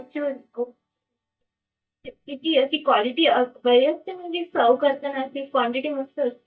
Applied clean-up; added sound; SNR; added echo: neural mask model DeepFilterNet 3.